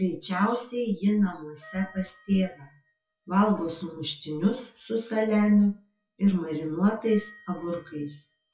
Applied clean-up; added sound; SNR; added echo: classical method WPE with log-MMSE.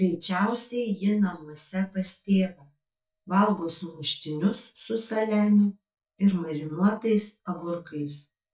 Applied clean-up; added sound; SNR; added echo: neural mask model DeepFilterNet 3.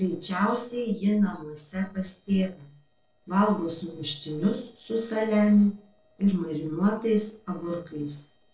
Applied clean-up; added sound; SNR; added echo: neural separator model SepFormer DNS4.